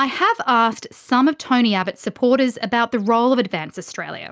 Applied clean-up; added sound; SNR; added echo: none; none; none; none.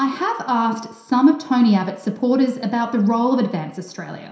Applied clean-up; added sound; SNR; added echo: none; none; none; reverberation time 0.7 s.